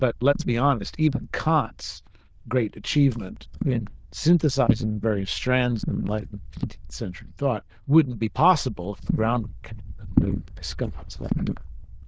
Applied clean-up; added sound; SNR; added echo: neural diffusion model UNIVERSE++.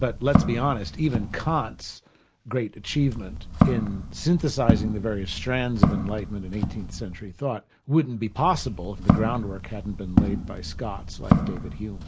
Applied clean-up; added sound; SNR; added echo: none; Walk, footsteps; -1 dB; none.